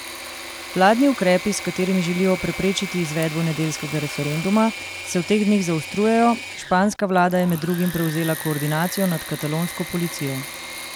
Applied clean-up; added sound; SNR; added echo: none; Engine / Mechanisms; 11 dB; none.